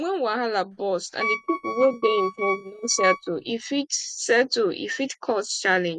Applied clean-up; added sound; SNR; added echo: neural mask model RNNoise.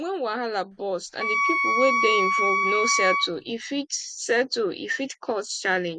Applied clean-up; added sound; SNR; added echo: none; Wind instrument, woodwind instrument; -3 dB; none.